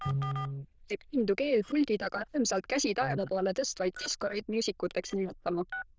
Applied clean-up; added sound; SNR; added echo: neural diffusion model UNIVERSE++.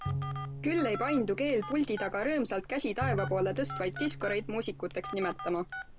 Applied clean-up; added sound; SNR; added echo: none; Bowed string instrument + Telephone; 7 dB; none.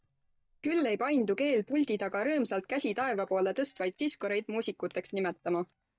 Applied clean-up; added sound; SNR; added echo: neural mask model DeepFilterNet 3.